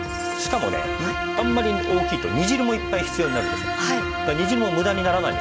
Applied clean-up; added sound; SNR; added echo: none; Bowed string instrument; 3 dB; none.